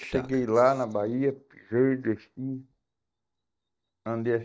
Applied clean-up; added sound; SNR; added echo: neural mask model DeepFilterNet 3.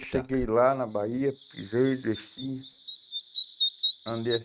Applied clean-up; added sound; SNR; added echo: neural mask model RNNoise.